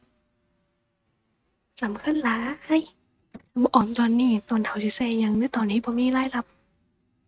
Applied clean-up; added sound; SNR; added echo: neural mask model RNNoise.